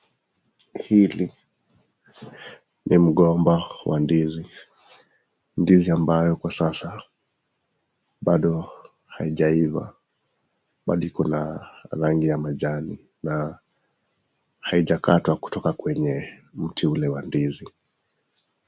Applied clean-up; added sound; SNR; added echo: none; none; none; none.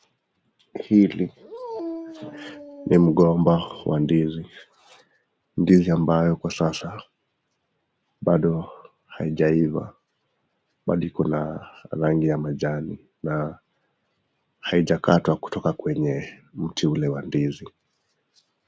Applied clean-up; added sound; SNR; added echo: none; Dog; 14 dB; none.